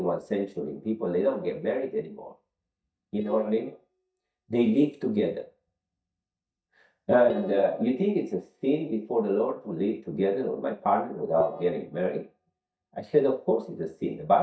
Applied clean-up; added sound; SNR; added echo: neural mask model DeepFilterNet 3.